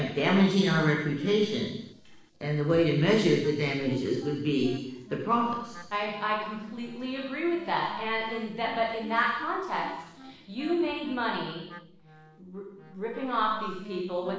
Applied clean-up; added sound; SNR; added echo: neural separator model SepFormer DNS4.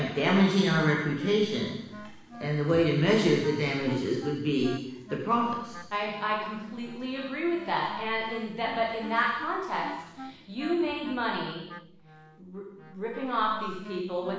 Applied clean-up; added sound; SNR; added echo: none; Wind instrument, woodwind instrument; 18 dB; reverberation time 0.9 s.